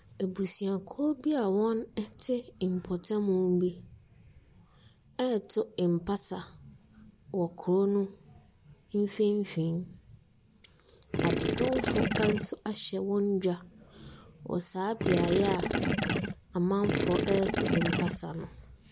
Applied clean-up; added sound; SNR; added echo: none; Gurgling / Liquid; -1 dB; none.